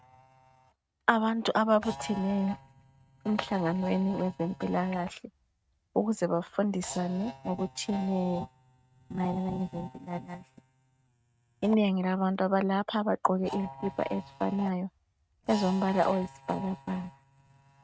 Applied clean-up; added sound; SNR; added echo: neural mask model RNNoise.